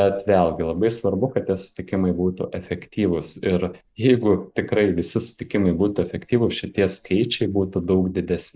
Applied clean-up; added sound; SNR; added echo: neural mask model Resemble Enhance denoiser.